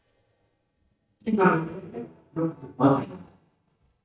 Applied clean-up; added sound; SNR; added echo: neural mask model DeepFilterNet 3.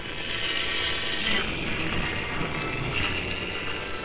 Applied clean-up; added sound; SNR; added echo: neural separator model SepFormer WHAMR!.